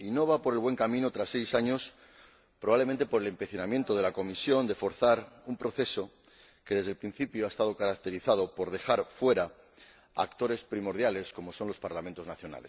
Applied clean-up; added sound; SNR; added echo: none; none; none; none.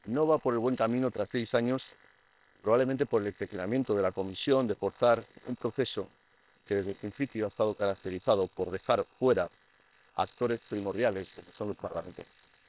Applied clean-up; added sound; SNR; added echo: neural separator model SepFormer WHAM!.